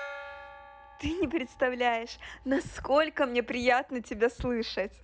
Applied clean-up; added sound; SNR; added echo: none; Gong; 20 dB; none.